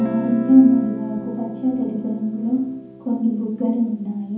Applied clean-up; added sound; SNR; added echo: none; Guitar; 12 dB; reverberation time 0.7 s.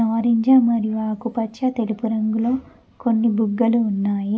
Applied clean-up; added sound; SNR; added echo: none; none; none; none.